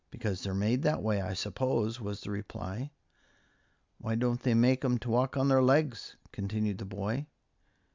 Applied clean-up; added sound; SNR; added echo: none; none; none; none.